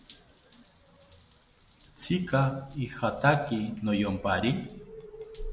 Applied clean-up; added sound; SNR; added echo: none; Drip / Trickle, dribble / Bathtub (filling or washing) / Water tap, faucet; 17 dB; none.